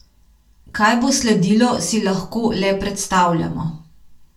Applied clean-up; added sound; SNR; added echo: none; none; none; reverberation time 0.3 s.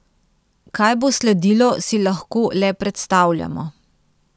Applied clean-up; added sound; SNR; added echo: none; none; none; none.